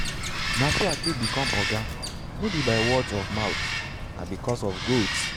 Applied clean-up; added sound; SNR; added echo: none; Bird vocalization, bird call, bird song; 0 dB; none.